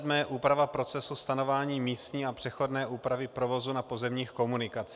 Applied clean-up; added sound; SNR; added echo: none; none; none; none.